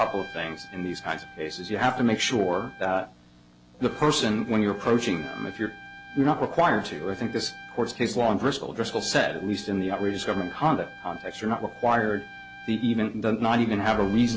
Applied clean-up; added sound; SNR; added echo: none; Trumpet; 18 dB; none.